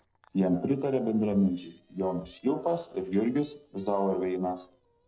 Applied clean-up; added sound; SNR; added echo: neural separator model SepFormer DNS4.